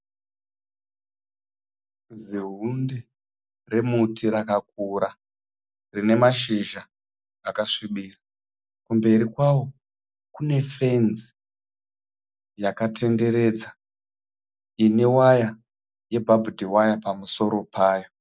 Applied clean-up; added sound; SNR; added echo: none; none; none; none.